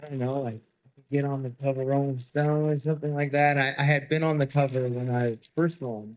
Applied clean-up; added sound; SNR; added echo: neural mask model DeepFilterNet 3.